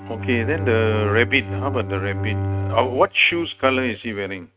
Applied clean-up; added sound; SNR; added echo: neural mask model RNNoise.